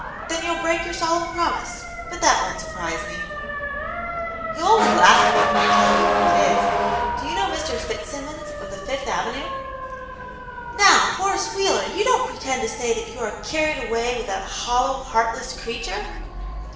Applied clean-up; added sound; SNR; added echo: none; Motor vehicle (road) / Siren; 2 dB; reverberation time 0.9 s.